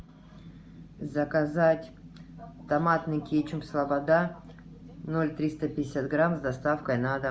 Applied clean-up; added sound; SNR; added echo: none; none; none; none.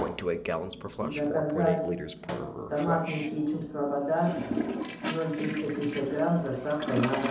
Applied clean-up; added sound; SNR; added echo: none; Toilet flush; 4 dB; reverberation time 1.9 s.